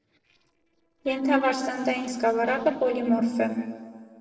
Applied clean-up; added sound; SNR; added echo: neural separator model SepFormer DNS4.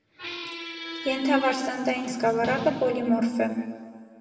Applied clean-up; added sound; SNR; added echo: none; Squeak; 13 dB; reverberation time 1.6 s.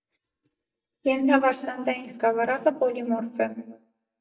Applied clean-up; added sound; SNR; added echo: neural mask model DeepFilterNet 3.